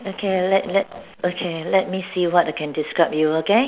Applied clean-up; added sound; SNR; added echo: none; none; none; none.